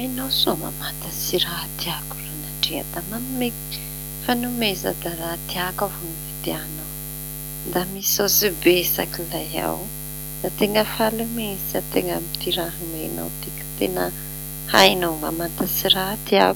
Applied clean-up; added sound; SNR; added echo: none; Buzz; 8 dB; none.